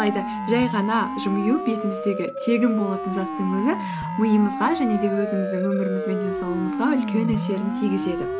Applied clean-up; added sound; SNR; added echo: none; Siren; 4 dB; none.